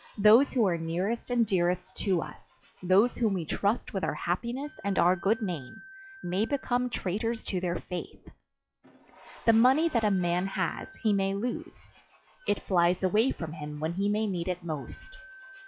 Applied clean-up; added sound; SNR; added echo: classical method log-MMSE.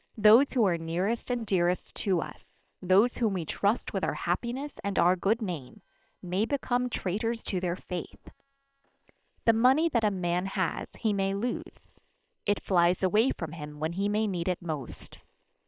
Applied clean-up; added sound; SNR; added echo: neural separator model SepFormer WHAM!.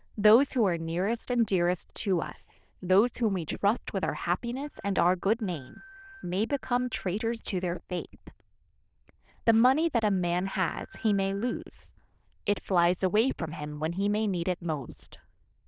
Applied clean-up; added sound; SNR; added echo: neural diffusion model UNIVERSE++.